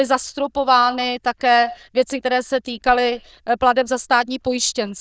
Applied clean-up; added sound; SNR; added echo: neural diffusion model UNIVERSE++.